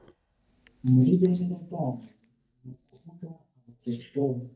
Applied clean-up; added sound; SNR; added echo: neural mask model DeepFilterNet 3.